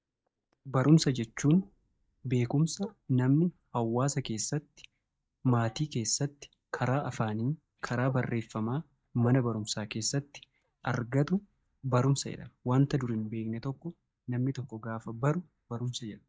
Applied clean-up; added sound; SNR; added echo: neural mask model DeepFilterNet 3.